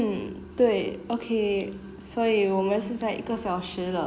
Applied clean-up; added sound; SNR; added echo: none; none; none; none.